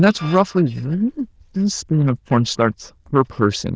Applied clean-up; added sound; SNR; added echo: neural diffusion model UNIVERSE++.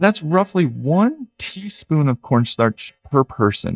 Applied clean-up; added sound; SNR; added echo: neural mask model DeepFilterNet 3.